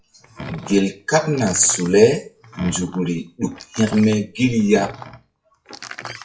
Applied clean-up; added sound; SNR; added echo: classical method WPE with log-MMSE.